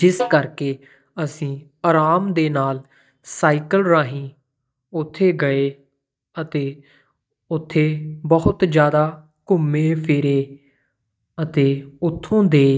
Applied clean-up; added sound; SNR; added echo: neural mask model DeepFilterNet 3.